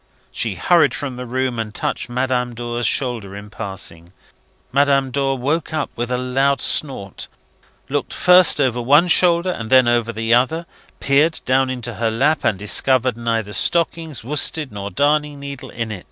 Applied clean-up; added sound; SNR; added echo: none; none; none; none.